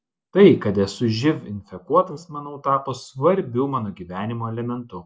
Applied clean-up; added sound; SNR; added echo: none; none; none; none.